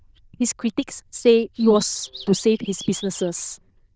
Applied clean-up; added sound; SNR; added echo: neural diffusion model UNIVERSE++.